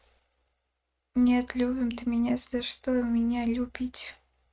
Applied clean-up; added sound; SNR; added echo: neural mask model RNNoise.